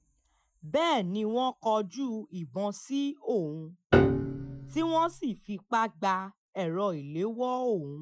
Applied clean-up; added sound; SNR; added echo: classical method Wiener filter.